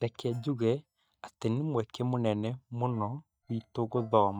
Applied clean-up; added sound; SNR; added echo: neural mask model DeepFilterNet 3.